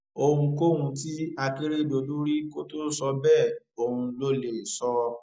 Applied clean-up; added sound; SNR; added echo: none; none; none; none.